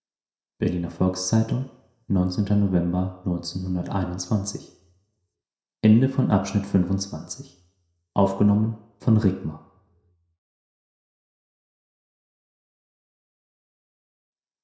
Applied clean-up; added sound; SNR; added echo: none; none; none; reverberation time 0.7 s.